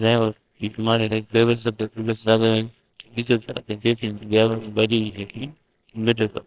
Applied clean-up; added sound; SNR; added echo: neural separator model SepFormer WHAMR!.